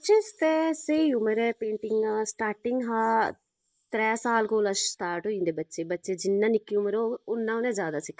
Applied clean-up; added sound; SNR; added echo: neural mask model Resemble Enhance denoiser.